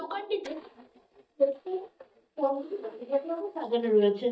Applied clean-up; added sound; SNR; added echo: neural mask model DeepFilterNet 3.